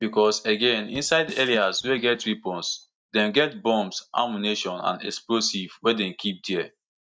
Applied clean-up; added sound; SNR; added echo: neural mask model DeepFilterNet 3.